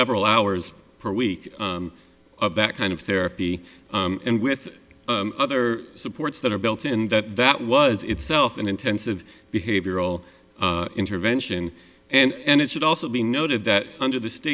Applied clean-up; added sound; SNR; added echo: none; none; none; none.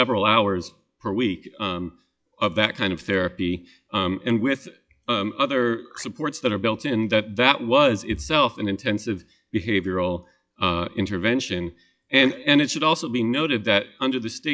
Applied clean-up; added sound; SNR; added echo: classical method log-MMSE.